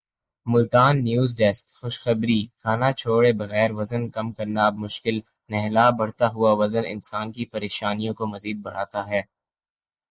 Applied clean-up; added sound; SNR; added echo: neural mask model Resemble Enhance denoiser.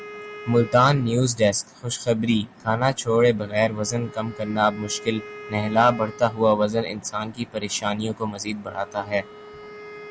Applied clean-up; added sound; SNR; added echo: none; Wind instrument, woodwind instrument; 19 dB; none.